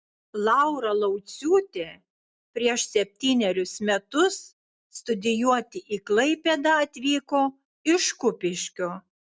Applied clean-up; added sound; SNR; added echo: none; none; none; none.